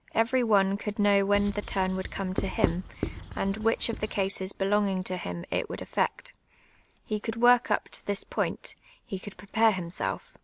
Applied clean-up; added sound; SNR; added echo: none; Writing; 6 dB; none.